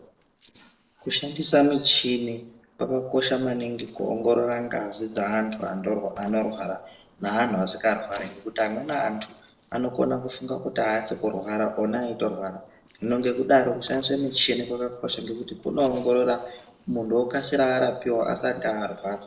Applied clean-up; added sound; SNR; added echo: neural separator model SepFormer DNS4.